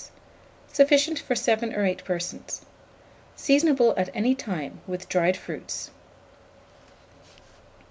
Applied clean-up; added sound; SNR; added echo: none; none; none; none.